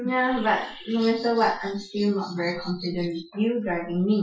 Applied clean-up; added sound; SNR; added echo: classical method Wiener filter.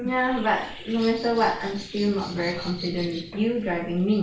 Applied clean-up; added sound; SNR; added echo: none; Bird; 15 dB; none.